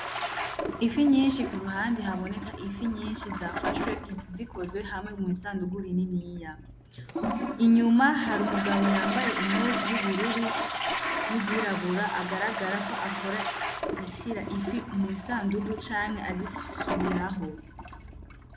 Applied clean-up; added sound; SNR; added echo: none; Toilet flush; 5 dB; none.